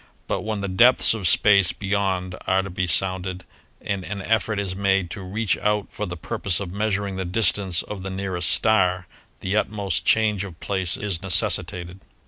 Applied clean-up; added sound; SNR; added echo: none; none; none; none.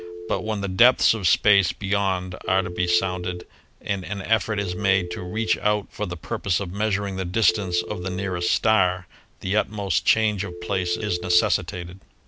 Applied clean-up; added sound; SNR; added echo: none; Telephone; 14 dB; none.